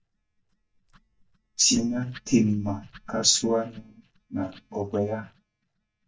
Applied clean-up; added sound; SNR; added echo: neural mask model DeepFilterNet 3.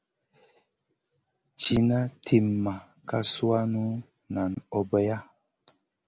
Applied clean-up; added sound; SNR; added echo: none; none; none; none.